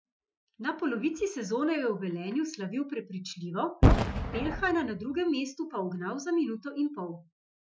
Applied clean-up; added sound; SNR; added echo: classical method Wiener filter.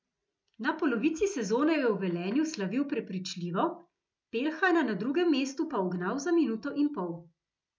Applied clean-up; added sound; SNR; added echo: none; none; none; none.